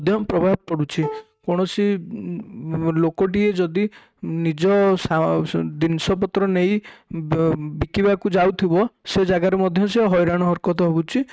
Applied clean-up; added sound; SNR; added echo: neural mask model RNNoise.